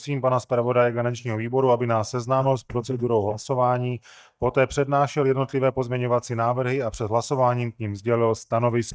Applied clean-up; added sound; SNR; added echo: neural mask model DeepFilterNet 3.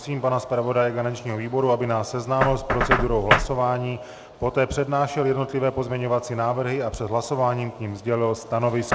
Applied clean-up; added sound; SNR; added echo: none; Knock; 7 dB; none.